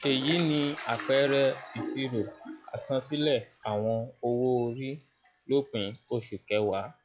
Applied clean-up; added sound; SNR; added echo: classical method log-MMSE.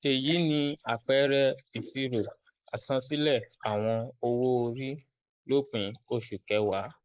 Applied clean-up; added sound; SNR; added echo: neural mask model Resemble Enhance denoiser.